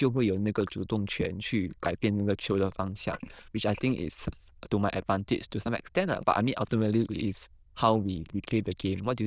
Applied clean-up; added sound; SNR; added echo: neural diffusion model UNIVERSE++.